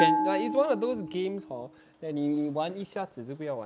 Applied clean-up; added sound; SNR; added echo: none; Bell; 2 dB; none.